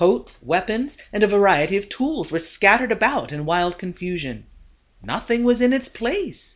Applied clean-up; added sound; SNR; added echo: none; none; none; none.